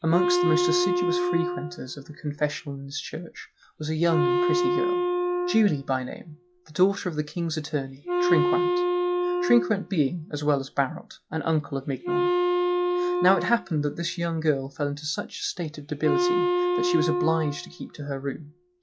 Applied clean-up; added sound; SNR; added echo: classical method log-MMSE.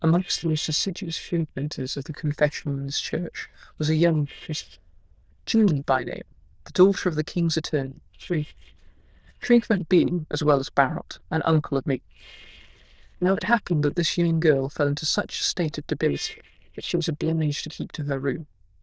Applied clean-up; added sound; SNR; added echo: neural diffusion model UNIVERSE++.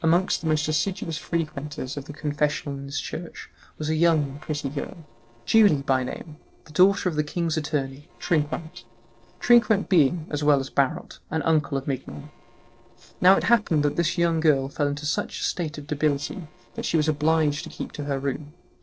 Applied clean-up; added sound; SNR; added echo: neural separator model SepFormer DNS4.